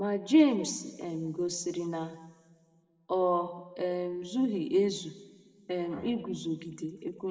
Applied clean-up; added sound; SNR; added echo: none; none; none; reverberation time 1.2 s.